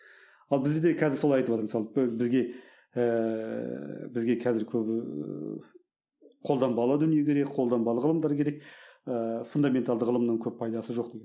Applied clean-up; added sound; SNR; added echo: none; none; none; none.